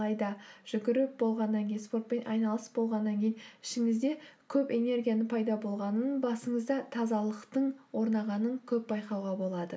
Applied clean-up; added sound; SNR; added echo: none; none; none; none.